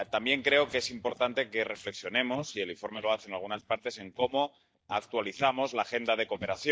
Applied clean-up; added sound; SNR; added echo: neural mask model DeepFilterNet 3.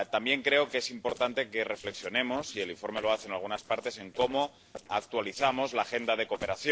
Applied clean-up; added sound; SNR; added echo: neural separator model SepFormer DNS4.